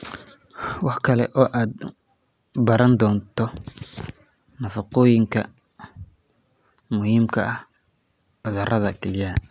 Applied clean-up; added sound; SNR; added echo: none; none; none; none.